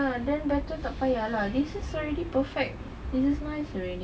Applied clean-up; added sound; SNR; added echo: none; Wind; 11 dB; none.